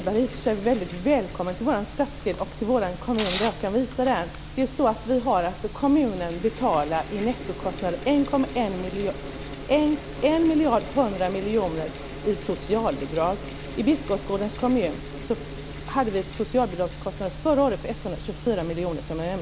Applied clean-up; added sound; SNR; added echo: none; Mechanical fan; 16 dB; none.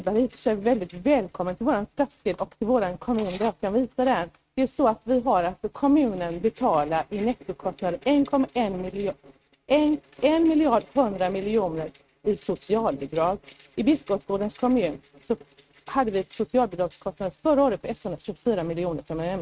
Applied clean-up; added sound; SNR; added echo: neural mask model RNNoise.